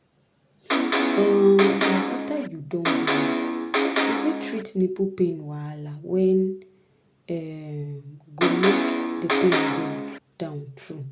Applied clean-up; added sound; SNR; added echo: none; Electric guitar; -2 dB; none.